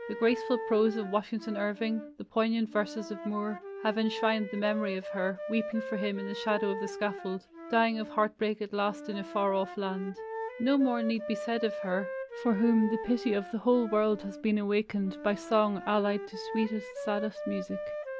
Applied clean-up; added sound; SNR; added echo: none; Wind instrument, woodwind instrument; 9 dB; none.